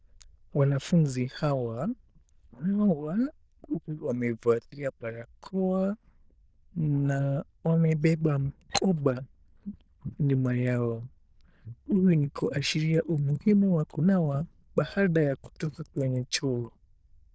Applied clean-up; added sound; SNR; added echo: neural diffusion model UNIVERSE++.